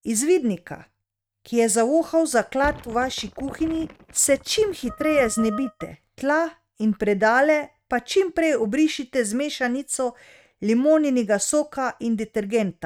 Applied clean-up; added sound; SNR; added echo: neural mask model RNNoise.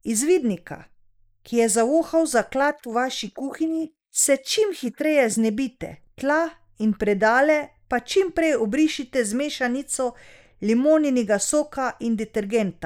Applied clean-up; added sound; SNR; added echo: neural mask model Resemble Enhance denoiser.